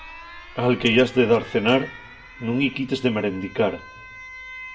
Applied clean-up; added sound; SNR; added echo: none; Alarm; 17 dB; reverberation time 0.4 s.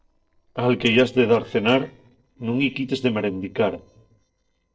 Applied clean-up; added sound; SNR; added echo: neural separator model SepFormer DNS4.